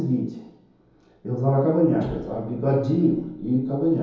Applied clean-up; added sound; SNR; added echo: none; none; none; reverberation time 2.2 s.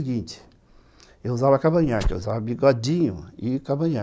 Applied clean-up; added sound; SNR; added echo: none; none; none; none.